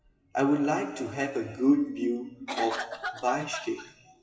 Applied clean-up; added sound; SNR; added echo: classical method WPE with log-MMSE.